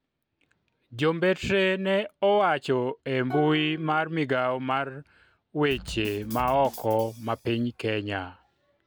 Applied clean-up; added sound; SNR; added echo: none; Plucked string instrument + Bass drum / Snare drum; 16 dB; none.